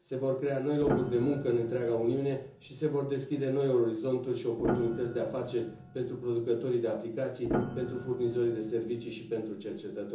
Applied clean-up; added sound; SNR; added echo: none; Piano; 8 dB; reverberation time 0.7 s.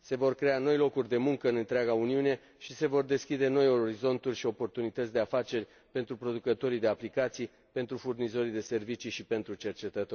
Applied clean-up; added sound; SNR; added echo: none; none; none; none.